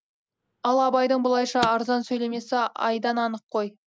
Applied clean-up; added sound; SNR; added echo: none; Car; 16 dB; none.